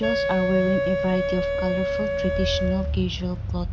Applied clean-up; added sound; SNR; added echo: none; Wind instrument, woodwind instrument; 1 dB; none.